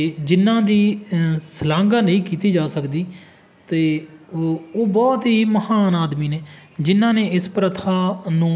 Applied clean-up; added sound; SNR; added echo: none; none; none; none.